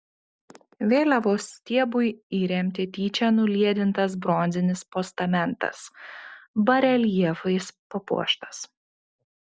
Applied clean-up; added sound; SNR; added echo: none; none; none; none.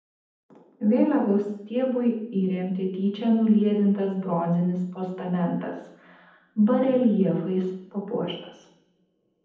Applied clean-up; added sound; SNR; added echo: none; none; none; reverberation time 0.8 s.